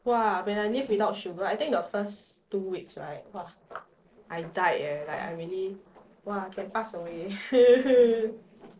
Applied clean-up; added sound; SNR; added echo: neural separator model SepFormer DNS4.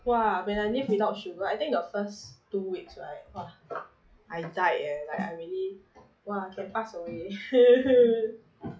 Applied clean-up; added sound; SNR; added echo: classical method log-MMSE.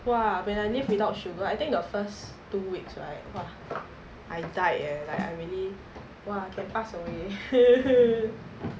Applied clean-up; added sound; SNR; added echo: none; Snare drum; 17 dB; none.